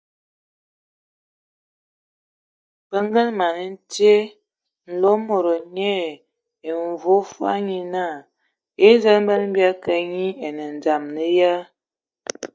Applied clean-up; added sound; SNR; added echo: neural mask model DeepFilterNet 3.